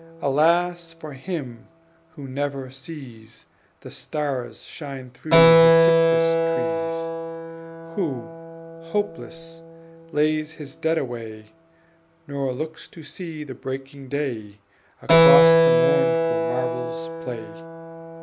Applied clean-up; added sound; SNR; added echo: none; Keyboard (musical); -5 dB; none.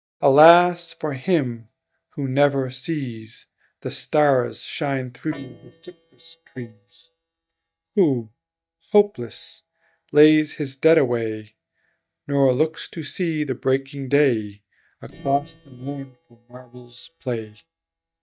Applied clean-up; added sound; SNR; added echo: neural mask model DeepFilterNet 3.